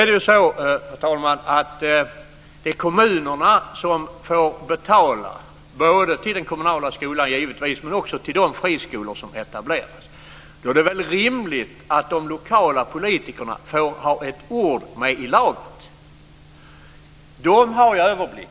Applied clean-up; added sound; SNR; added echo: none; none; none; none.